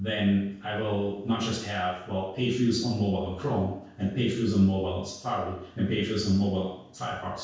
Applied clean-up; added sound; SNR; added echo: none; none; none; reverberation time 0.6 s.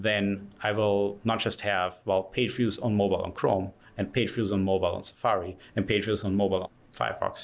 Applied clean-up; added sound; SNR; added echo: none; none; none; none.